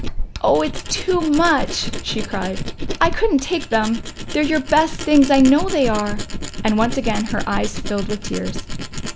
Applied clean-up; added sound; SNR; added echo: none; Tools; 5 dB; none.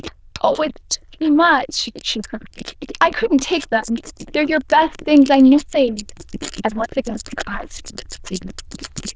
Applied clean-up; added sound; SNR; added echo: neural diffusion model UNIVERSE++.